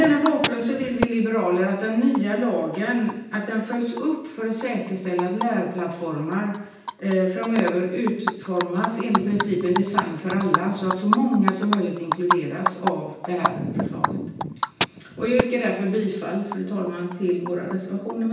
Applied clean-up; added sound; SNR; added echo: none; Animal; 6 dB; reverberation time 0.9 s.